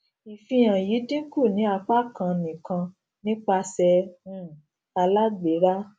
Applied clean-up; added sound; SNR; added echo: none; none; none; none.